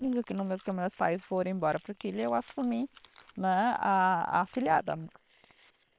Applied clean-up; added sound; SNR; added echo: neural separator model SepFormer WHAM!.